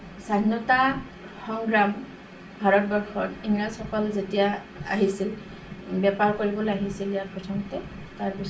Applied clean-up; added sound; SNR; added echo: none; none; none; reverberation time 0.3 s.